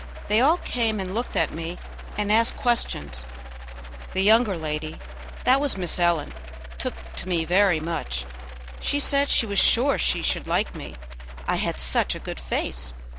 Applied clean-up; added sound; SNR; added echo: none; Rattle; 18 dB; none.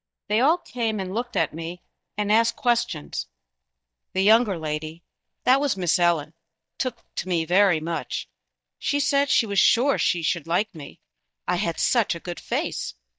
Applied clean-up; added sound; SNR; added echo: neural mask model DeepFilterNet 3.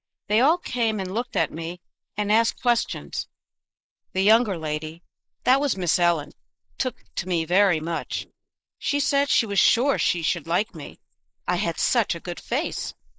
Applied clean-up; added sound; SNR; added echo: neural mask model Resemble Enhance denoiser.